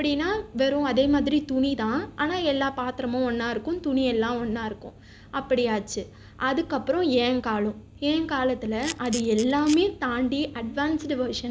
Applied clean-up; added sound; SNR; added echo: none; Camera; 12 dB; none.